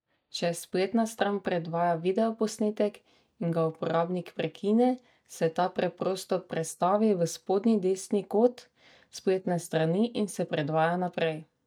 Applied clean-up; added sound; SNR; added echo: neural mask model DeepFilterNet 3.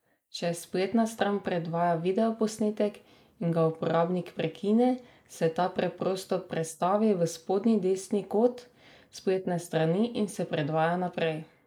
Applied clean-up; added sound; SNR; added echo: neural mask model Resemble Enhance denoiser.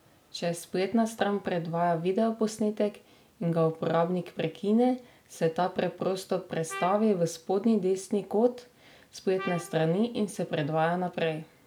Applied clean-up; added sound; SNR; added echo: none; Trumpet; 15 dB; none.